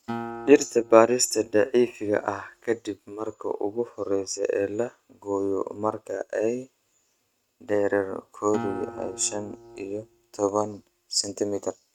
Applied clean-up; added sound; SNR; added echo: neural mask model RNNoise.